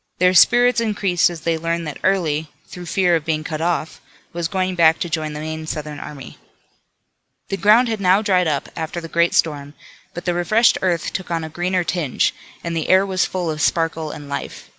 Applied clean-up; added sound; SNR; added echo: none; none; none; none.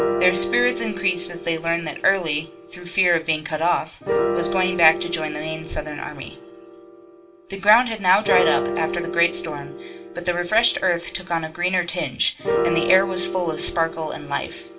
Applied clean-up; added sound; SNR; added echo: none; Piano; 5 dB; reverberation time 0.2 s.